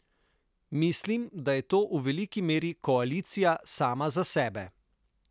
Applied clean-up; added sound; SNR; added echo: none; none; none; none.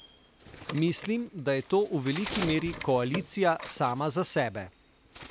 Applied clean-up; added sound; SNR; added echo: none; Bird; 13 dB; none.